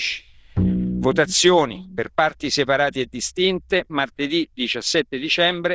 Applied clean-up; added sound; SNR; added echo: neural diffusion model UNIVERSE++.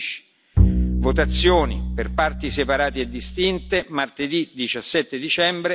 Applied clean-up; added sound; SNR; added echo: none; Bowed string instrument; 0 dB; none.